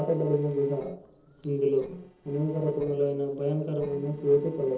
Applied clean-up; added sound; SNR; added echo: neural separator model SepFormer DNS4.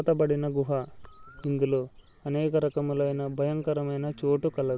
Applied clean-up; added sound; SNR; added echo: none; none; none; none.